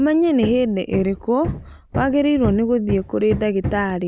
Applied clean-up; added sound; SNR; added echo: none; Hammer; 10 dB; none.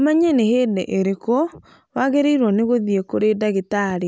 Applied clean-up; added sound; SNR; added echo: none; none; none; none.